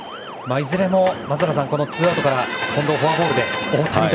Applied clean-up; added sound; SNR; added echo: none; Motor vehicle (road) / Siren; 18 dB; none.